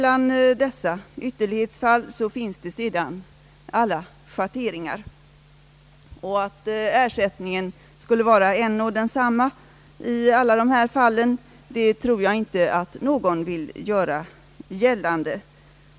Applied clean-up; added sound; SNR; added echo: none; none; none; none.